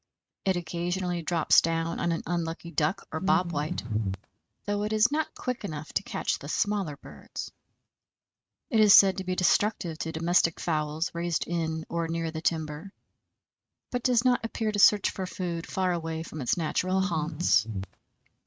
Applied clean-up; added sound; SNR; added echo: neural mask model RNNoise.